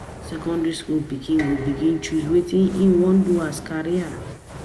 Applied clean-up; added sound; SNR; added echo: none; Dishes, pots, and pans + Fire; 13 dB; none.